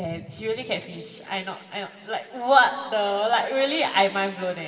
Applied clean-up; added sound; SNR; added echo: none; none; none; reverberation time 2.4 s.